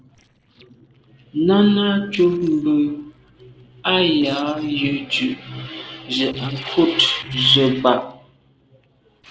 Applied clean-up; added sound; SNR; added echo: neural separator model SepFormer DNS4.